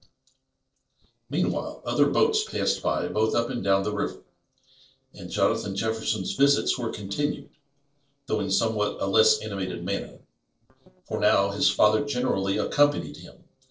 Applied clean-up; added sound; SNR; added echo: neural separator model SepFormer DNS4.